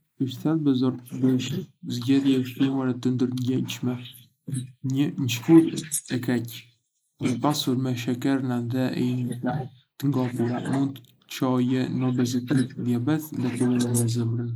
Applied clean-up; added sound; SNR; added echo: neural mask model Resemble Enhance denoiser.